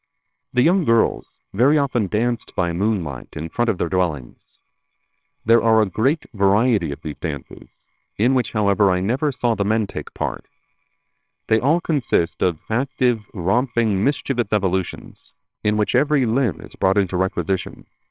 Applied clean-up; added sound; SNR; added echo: neural separator model SepFormer WHAMR!.